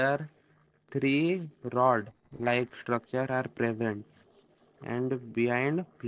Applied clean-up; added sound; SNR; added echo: neural separator model SepFormer DNS4.